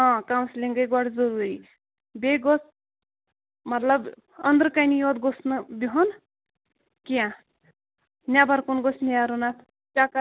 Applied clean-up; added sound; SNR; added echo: none; none; none; none.